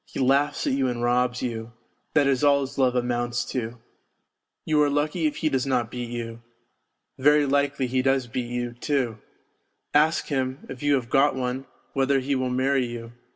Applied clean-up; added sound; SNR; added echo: none; none; none; none.